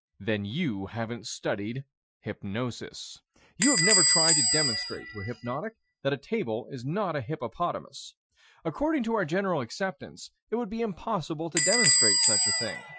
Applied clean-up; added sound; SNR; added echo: classical method Wiener filter.